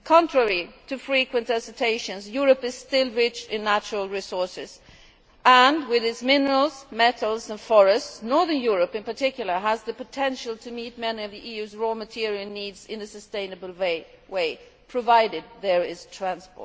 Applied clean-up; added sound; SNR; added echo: none; none; none; none.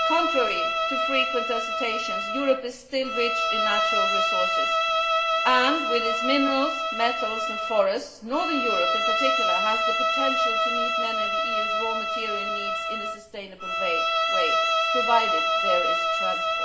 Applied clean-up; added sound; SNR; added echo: none; Bowed string instrument; -4 dB; reverberation time 1.7 s.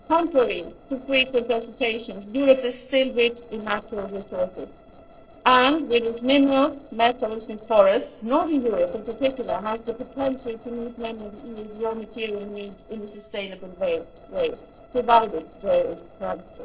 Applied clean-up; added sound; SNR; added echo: neural separator model SepFormer DNS4.